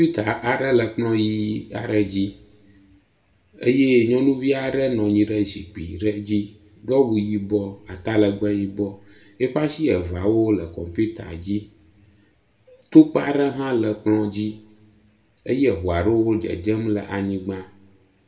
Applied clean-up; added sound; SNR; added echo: none; none; none; reverberation time 0.7 s.